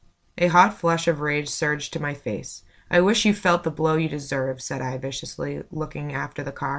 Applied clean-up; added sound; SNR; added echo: none; none; none; none.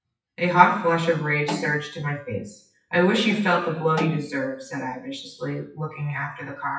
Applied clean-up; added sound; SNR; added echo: classical method WPE with log-MMSE.